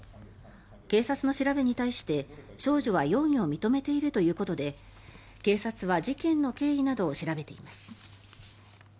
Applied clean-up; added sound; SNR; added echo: none; none; none; none.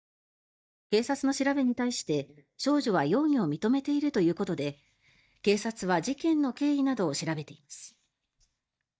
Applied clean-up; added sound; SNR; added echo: neural mask model DeepFilterNet 3.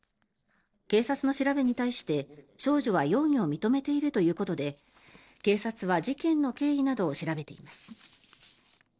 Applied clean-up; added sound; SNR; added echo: neural separator model SepFormer DNS4.